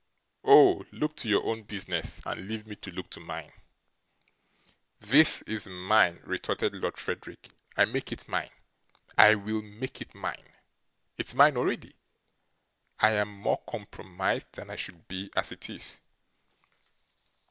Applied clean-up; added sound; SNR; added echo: none; none; none; none.